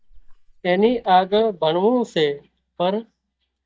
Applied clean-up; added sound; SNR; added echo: neural mask model DeepFilterNet 3.